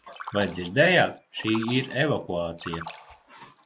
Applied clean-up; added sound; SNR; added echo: none; Splash, splatter; 16 dB; none.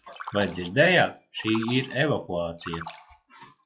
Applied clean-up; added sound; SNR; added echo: classical method log-MMSE.